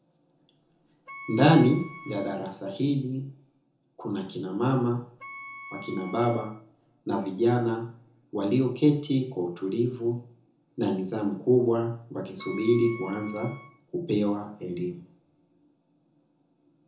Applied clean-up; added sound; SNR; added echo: none; Wind instrument, woodwind instrument; 18 dB; reverberation time 0.6 s.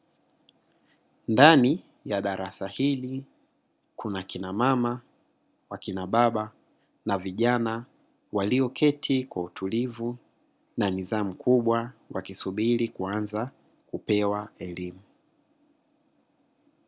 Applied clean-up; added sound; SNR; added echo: none; none; none; none.